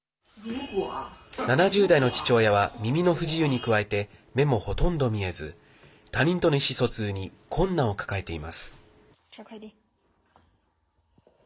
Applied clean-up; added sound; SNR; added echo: none; none; none; none.